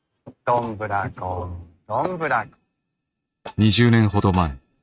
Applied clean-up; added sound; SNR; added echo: neural mask model RNNoise.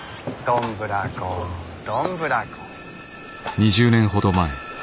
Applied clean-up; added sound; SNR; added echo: none; Tap; 14 dB; none.